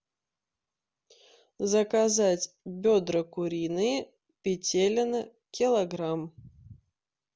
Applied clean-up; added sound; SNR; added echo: none; none; none; none.